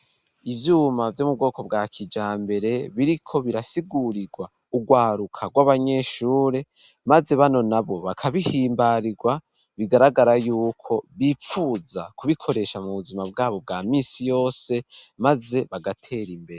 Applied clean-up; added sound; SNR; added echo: none; none; none; none.